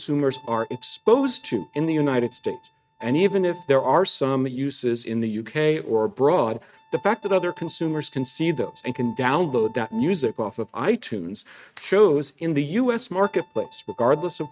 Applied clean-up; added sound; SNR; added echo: neural mask model RNNoise.